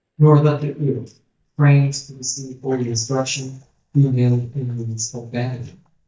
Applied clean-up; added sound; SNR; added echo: neural mask model DeepFilterNet 3.